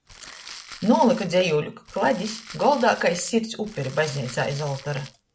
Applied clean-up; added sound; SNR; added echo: none; Crumpling, crinkling; 18 dB; none.